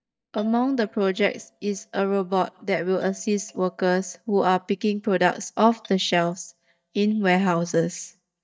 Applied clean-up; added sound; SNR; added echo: neural mask model DeepFilterNet 3.